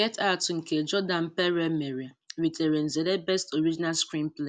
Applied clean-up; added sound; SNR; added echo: none; none; none; none.